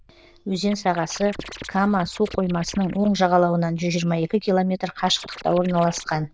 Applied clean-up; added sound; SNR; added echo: neural diffusion model UNIVERSE++.